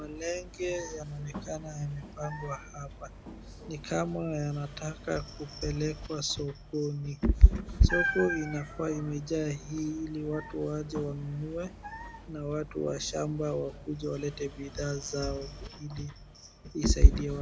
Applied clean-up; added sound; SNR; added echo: none; Meow; -3 dB; none.